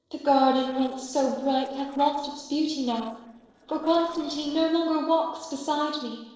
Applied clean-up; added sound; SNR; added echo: neural separator model SepFormer DNS4.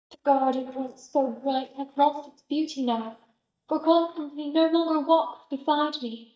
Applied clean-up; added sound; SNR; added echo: neural mask model DeepFilterNet 3.